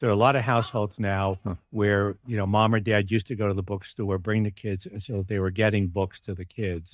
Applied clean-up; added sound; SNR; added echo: neural mask model DeepFilterNet 3.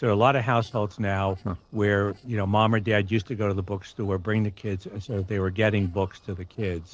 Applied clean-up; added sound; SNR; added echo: neural separator model SepFormer DNS4.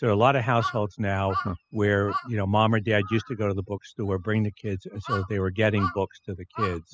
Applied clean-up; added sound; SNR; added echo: classical method spectral subtraction.